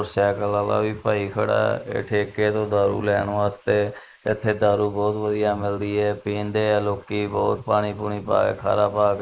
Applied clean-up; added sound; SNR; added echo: neural mask model Resemble Enhance denoiser.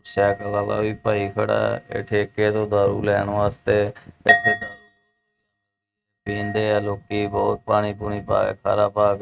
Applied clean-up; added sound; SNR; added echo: neural mask model RNNoise.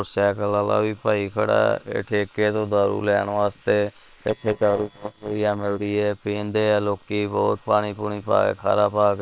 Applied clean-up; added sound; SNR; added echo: neural separator model SepFormer WHAM!.